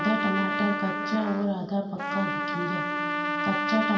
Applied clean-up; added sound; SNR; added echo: none; Trumpet; 0 dB; reverberation time 2.4 s.